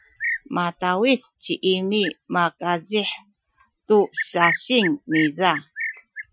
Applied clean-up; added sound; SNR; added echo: classical method Wiener filter.